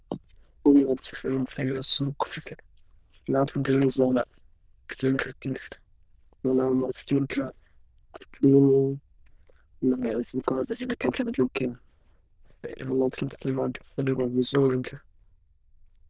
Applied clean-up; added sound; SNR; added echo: neural diffusion model UNIVERSE++.